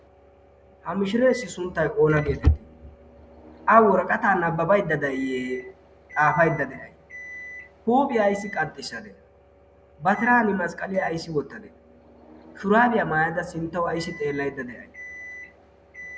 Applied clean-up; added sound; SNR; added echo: none; Microwave oven; 20 dB; none.